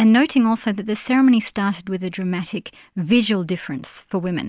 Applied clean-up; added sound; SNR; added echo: none; none; none; none.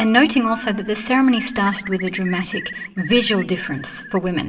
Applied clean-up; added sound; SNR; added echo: none; Bird; 15 dB; reverberation time 1.6 s.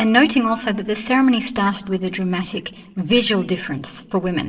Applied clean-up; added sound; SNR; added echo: neural separator model SepFormer DNS4.